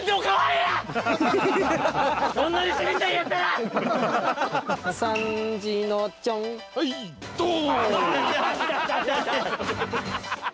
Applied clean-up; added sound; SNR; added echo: none; none; none; none.